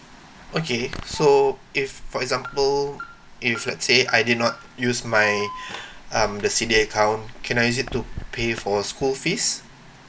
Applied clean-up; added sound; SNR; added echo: none; Alarm; 14 dB; none.